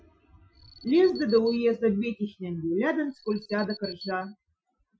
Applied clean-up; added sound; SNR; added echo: classical method Wiener filter.